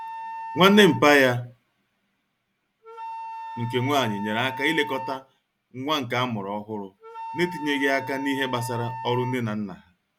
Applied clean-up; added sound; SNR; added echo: none; Wind instrument, woodwind instrument; 12 dB; none.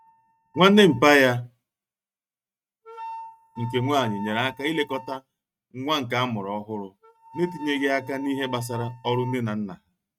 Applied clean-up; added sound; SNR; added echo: neural mask model RNNoise.